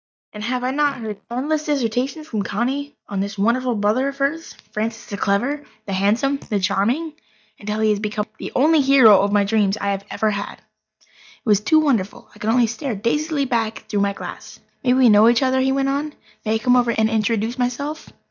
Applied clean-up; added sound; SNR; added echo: neural mask model DeepFilterNet 3.